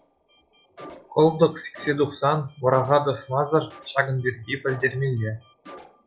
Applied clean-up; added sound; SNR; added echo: classical method log-MMSE.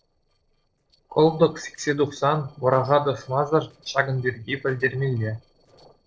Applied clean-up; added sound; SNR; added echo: neural separator model SepFormer DNS4.